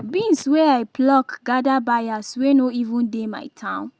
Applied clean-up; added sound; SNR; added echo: none; none; none; none.